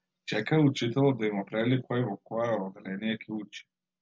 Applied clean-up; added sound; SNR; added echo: none; none; none; none.